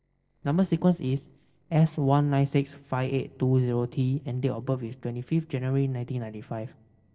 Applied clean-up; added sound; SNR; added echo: neural separator model SepFormer DNS4.